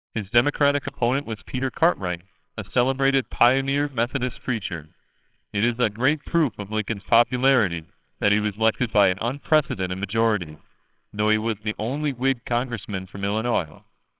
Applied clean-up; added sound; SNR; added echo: neural separator model SepFormer WHAMR!.